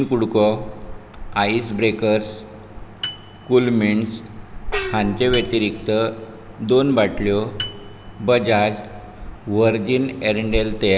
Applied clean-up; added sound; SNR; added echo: none; Piano + Gong; 14 dB; none.